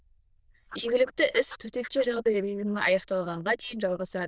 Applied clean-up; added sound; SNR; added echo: neural diffusion model UNIVERSE++.